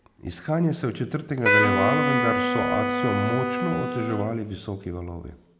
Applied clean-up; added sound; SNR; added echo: none; Wind instrument, woodwind instrument; -3 dB; none.